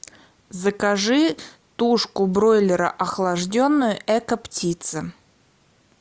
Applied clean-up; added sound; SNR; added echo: none; none; none; none.